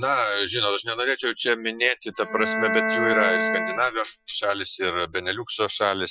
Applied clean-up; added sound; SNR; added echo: classical method Wiener filter.